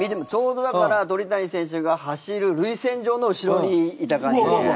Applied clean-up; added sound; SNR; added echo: none; none; none; none.